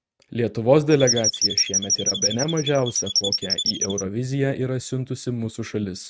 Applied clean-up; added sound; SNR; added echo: neural mask model RNNoise.